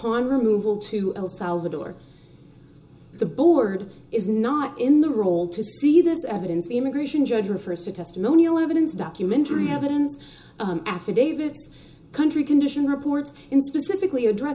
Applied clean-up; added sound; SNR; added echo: none; none; none; reverberation time 0.2 s.